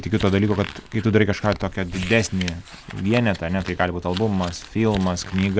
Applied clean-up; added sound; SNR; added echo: none; Crumpling, crinkling; 15 dB; none.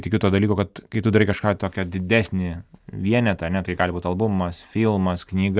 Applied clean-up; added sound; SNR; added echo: none; none; none; none.